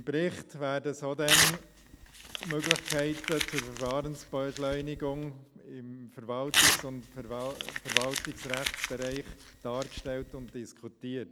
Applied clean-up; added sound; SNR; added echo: none; Crumpling, crinkling / Tearing; -1 dB; none.